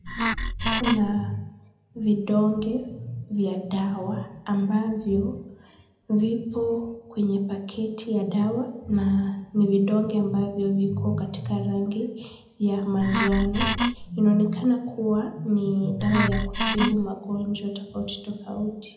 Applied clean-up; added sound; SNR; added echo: none; Wood; 1 dB; reverberation time 0.7 s.